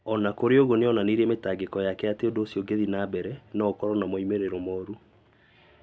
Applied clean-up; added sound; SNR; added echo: none; none; none; none.